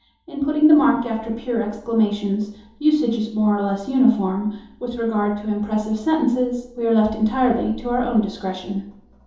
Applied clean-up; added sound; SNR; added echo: none; none; none; reverberation time 2.8 s.